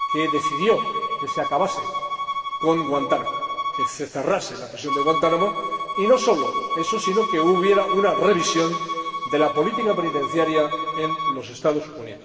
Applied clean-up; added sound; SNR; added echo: none; Bowed string instrument; 3 dB; reverberation time 2.5 s.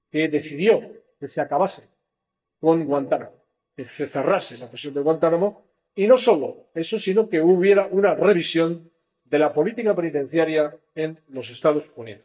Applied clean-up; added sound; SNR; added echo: neural mask model DeepFilterNet 3.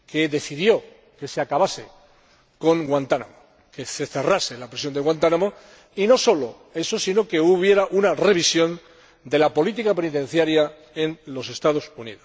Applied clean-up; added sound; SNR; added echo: none; none; none; none.